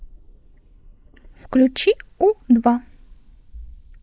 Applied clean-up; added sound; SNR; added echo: neural mask model Resemble Enhance denoiser.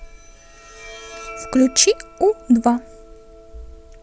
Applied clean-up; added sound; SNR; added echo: none; Bowed string instrument; 19 dB; none.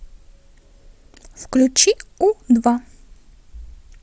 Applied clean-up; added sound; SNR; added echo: none; none; none; none.